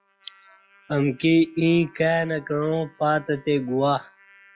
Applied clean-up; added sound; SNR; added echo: classical method log-MMSE.